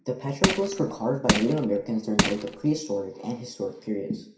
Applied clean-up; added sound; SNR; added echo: none; Crushing; -1 dB; reverberation time 0.5 s.